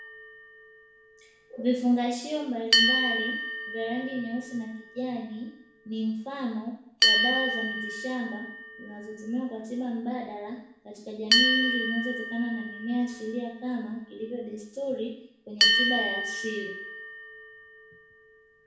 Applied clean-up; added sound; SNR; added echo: none; Bell; -2 dB; reverberation time 0.6 s.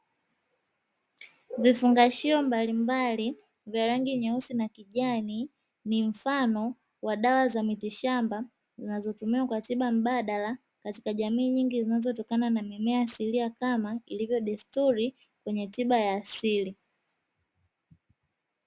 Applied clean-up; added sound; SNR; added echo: none; none; none; none.